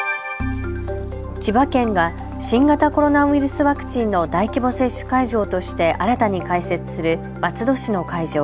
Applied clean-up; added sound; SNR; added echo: none; none; none; none.